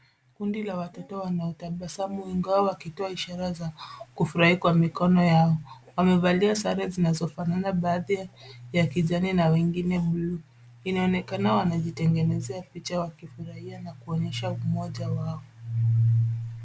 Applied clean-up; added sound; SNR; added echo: none; none; none; none.